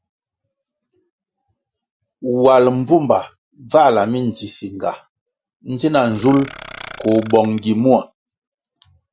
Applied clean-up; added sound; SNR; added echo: none; Burping, eructation; 17 dB; none.